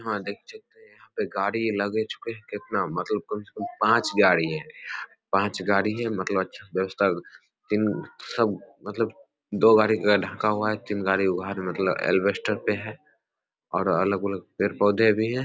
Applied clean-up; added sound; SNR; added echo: none; none; none; none.